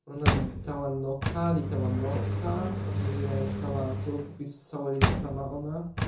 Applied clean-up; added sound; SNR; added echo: none; Engine; -3 dB; reverberation time 0.5 s.